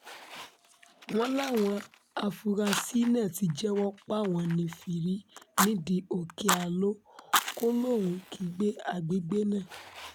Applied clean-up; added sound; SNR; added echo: none; Fire; 7 dB; none.